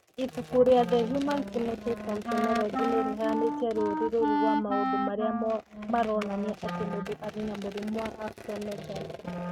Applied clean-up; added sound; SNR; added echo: neural mask model RNNoise.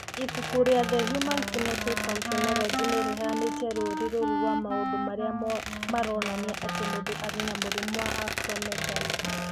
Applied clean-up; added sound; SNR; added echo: none; Wind instrument, woodwind instrument + Squeak; 0 dB; none.